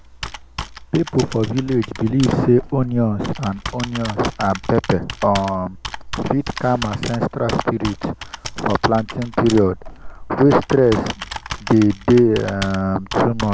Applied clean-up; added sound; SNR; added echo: none; Computer keyboard; 12 dB; none.